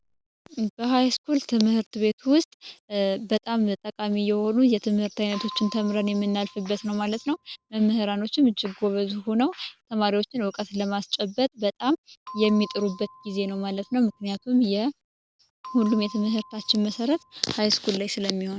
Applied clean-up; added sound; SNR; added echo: none; Bell; 19 dB; none.